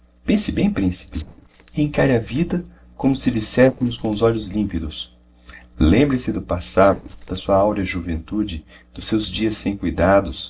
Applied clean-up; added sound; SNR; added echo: neural separator model SepFormer DNS4.